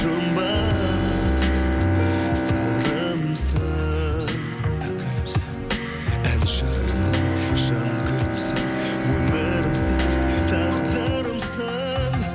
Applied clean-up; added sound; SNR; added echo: none; Bowed string instrument; 4 dB; none.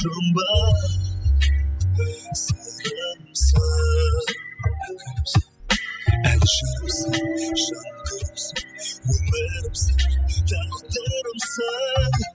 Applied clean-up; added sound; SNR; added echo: classical method spectral subtraction.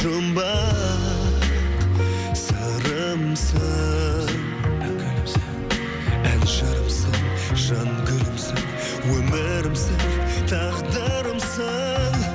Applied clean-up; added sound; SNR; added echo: none; none; none; none.